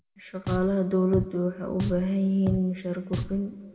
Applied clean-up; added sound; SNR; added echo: none; Drum; 9 dB; reverberation time 1.6 s.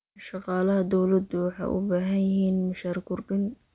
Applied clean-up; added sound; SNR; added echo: none; none; none; none.